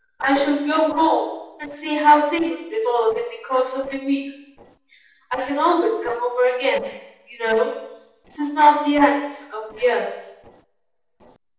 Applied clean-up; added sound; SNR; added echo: neural separator model SepFormer DNS4.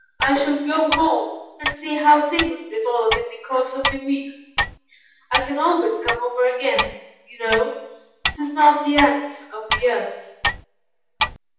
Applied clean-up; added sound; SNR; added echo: none; Clock; 7 dB; reverberation time 0.9 s.